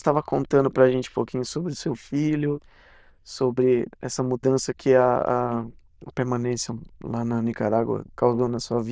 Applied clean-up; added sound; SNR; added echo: neural diffusion model UNIVERSE++.